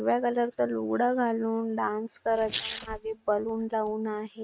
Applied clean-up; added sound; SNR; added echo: neural mask model RNNoise.